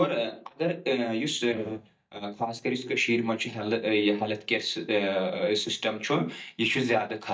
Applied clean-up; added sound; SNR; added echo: neural mask model DeepFilterNet 3.